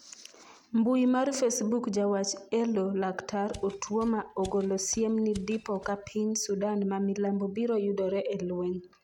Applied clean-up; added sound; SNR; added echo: none; Mechanisms; 20 dB; none.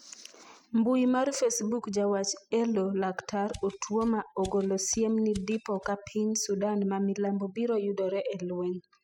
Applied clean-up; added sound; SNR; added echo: classical method spectral subtraction.